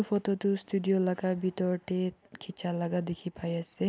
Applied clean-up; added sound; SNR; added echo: none; none; none; none.